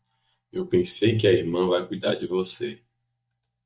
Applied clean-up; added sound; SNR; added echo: neural mask model DeepFilterNet 3.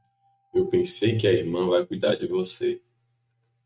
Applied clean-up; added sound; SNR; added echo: neural mask model RNNoise.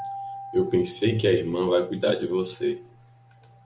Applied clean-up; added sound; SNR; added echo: none; Acoustic guitar; 17 dB; none.